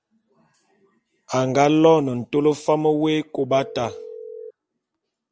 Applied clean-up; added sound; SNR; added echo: none; Telephone; 14 dB; none.